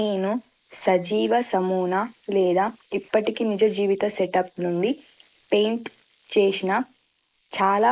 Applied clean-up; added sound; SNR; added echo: neural mask model Resemble Enhance denoiser.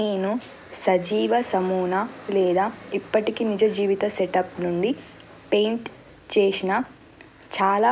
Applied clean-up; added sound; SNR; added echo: none; none; none; none.